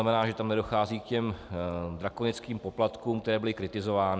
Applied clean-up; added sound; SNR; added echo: none; none; none; none.